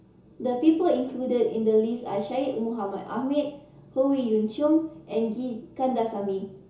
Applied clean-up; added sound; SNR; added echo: none; none; none; reverberation time 0.7 s.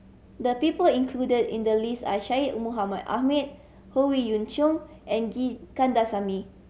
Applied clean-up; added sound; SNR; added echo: none; none; none; none.